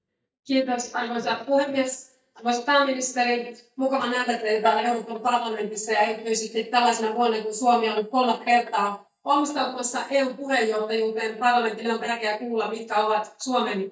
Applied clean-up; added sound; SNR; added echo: neural mask model DeepFilterNet 3.